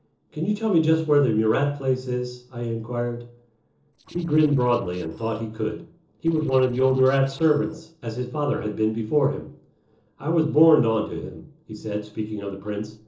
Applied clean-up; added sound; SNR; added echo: neural separator model SepFormer DNS4.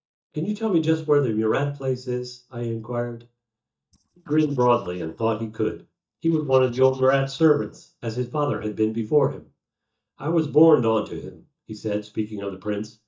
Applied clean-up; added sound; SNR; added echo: neural mask model DeepFilterNet 3.